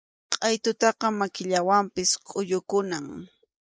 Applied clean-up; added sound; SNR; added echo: neural mask model Resemble Enhance denoiser.